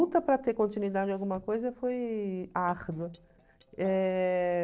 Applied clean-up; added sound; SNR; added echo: neural separator model SepFormer DNS4.